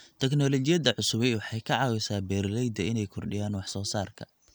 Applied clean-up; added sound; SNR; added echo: none; none; none; none.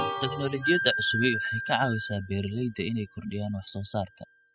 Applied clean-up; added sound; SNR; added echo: classical method spectral subtraction.